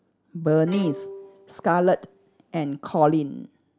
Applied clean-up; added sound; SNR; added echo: none; Bowed string instrument; 16 dB; none.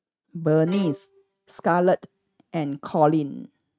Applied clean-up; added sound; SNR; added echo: neural mask model RNNoise.